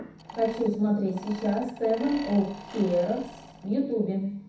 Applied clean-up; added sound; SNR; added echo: none; Mechanisms; 18 dB; reverberation time 0.7 s.